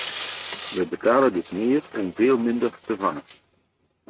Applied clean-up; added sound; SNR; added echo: neural mask model RNNoise.